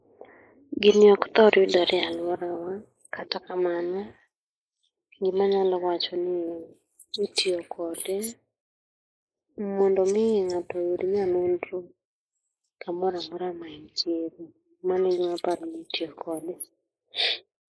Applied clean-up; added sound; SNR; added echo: neural mask model Resemble Enhance denoiser.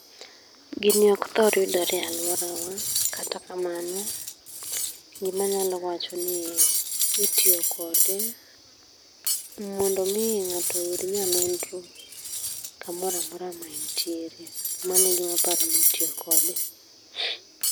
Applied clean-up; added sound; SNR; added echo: none; Cutlery, silverware; -1 dB; none.